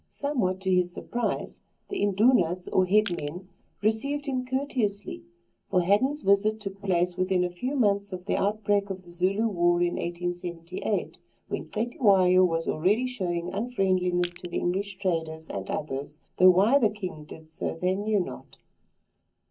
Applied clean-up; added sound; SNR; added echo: none; Crushing; 14 dB; reverberation time 0.3 s.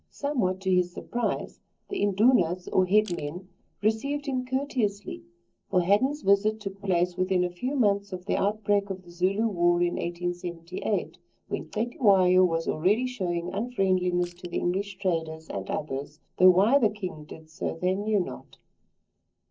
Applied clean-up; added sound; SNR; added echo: neural separator model SepFormer DNS4.